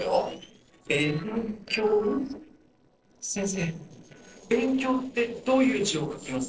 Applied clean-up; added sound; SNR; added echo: neural separator model SepFormer DNS4.